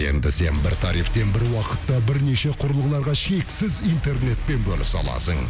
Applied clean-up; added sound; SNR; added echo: none; none; none; none.